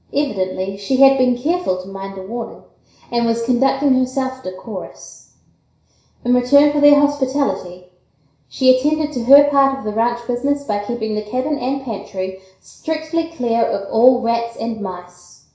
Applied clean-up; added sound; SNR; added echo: none; none; none; reverberation time 0.5 s.